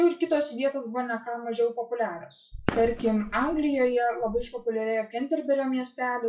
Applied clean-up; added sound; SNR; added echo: classical method WPE with log-MMSE.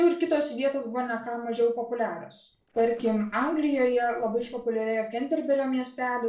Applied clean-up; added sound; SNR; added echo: neural separator model SepFormer DNS4.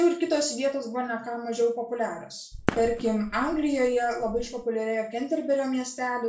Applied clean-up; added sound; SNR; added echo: none; Fireworks; 9 dB; reverberation time 0.3 s.